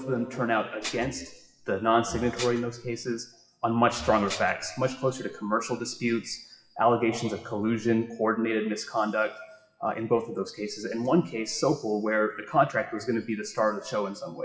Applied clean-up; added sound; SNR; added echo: classical method WPE with log-MMSE.